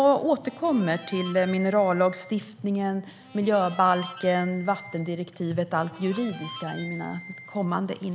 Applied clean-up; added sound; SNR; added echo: none; Harmonica; 17 dB; none.